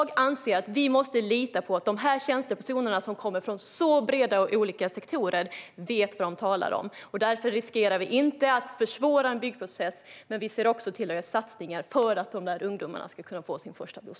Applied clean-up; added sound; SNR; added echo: none; none; none; none.